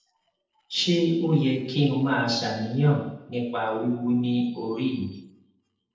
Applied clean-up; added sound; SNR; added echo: neural separator model SepFormer DNS4.